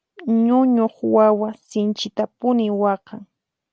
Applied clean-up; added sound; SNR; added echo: none; none; none; none.